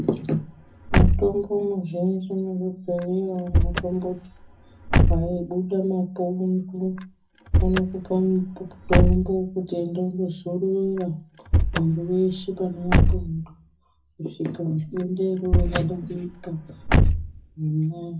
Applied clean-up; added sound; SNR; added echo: none; Slam / Car; -1 dB; reverberation time 0.4 s.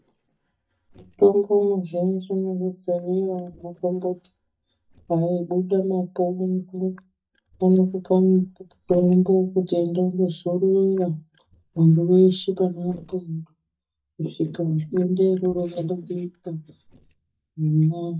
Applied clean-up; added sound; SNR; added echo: neural mask model DeepFilterNet 3.